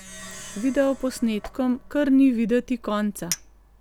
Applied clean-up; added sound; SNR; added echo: none; Chink, clink + Plucked string instrument; 17 dB; none.